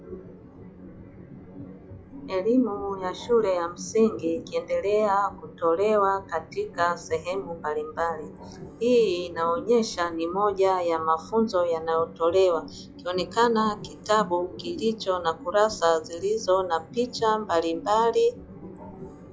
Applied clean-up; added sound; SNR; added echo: classical method log-MMSE.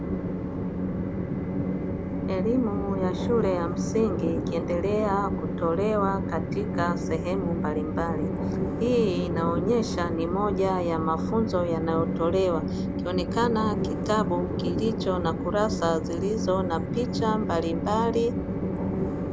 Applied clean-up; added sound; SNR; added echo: none; Train; 0 dB; none.